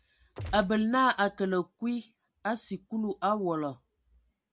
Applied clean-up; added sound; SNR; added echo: none; Gunshot, gunfire; 10 dB; none.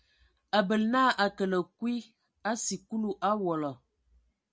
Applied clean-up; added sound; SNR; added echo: none; none; none; none.